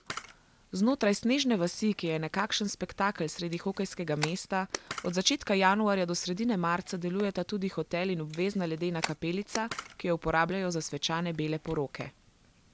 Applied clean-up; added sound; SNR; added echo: none; Camera; 15 dB; none.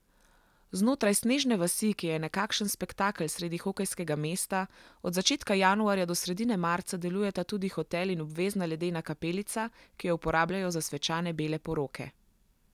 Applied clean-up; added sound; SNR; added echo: none; none; none; none.